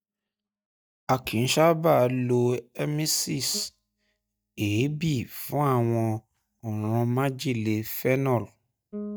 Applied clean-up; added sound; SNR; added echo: neural mask model DeepFilterNet 3.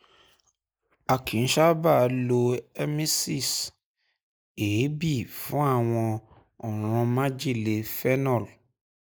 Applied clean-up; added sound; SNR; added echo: neural mask model Resemble Enhance denoiser.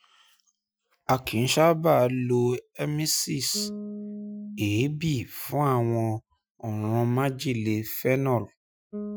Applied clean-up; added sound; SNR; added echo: classical method Wiener filter.